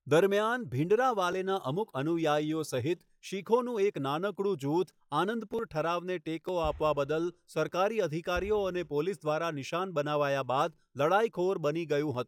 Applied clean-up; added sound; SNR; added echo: classical method log-MMSE.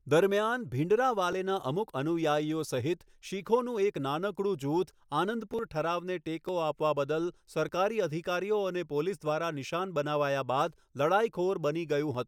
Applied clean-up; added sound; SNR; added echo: none; none; none; none.